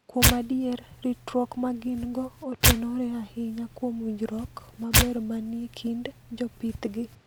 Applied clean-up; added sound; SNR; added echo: none; Tearing; -1 dB; none.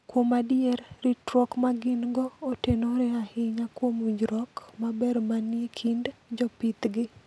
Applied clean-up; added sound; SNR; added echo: none; none; none; none.